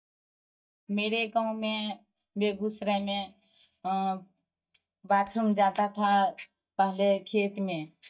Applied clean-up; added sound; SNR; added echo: neural mask model DeepFilterNet 3.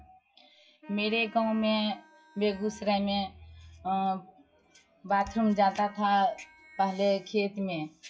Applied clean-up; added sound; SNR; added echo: classical method WPE with log-MMSE.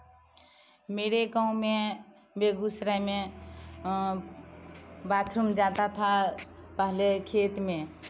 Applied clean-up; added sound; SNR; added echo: none; none; none; none.